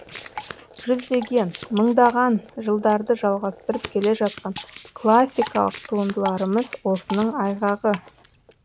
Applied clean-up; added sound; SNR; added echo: none; Domestic sounds, home sounds + Drip; 14 dB; none.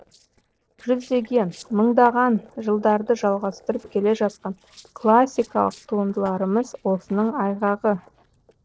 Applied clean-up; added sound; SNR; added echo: neural separator model SepFormer DNS4.